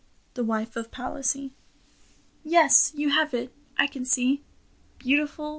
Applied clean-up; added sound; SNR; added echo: none; none; none; none.